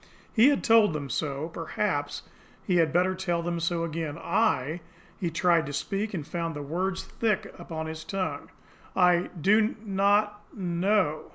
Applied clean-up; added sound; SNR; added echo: none; none; none; none.